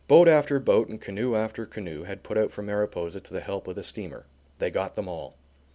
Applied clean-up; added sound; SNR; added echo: none; none; none; none.